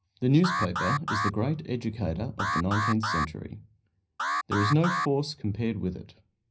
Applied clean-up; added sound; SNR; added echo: none; Alarm; 3 dB; reverberation time 0.4 s.